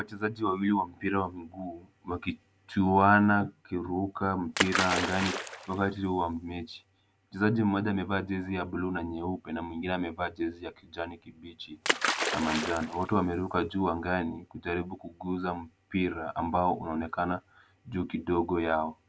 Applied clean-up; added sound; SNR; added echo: none; Splash, splatter; 3 dB; none.